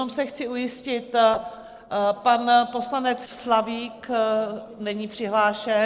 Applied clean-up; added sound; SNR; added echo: neural separator model SepFormer DNS4.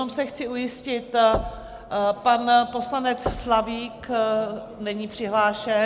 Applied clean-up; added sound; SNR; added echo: none; Knock / Wood / Percussion; 12 dB; none.